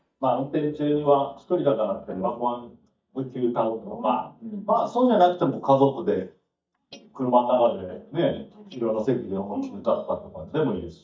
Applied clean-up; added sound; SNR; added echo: neural mask model DeepFilterNet 3.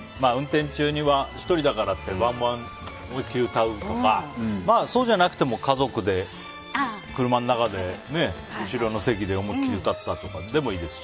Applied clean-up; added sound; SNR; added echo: none; none; none; none.